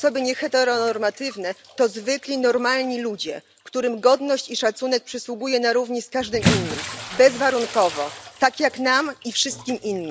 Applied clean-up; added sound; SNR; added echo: none; Bathtub (filling or washing) / Splash, splatter; 11 dB; none.